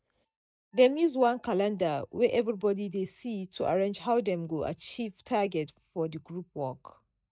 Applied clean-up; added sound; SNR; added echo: neural mask model DeepFilterNet 3.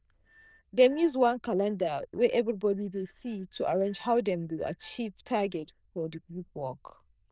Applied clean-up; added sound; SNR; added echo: neural diffusion model UNIVERSE++.